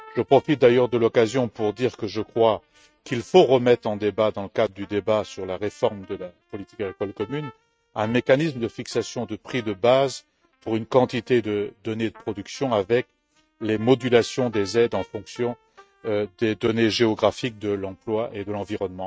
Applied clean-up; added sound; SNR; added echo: neural mask model RNNoise.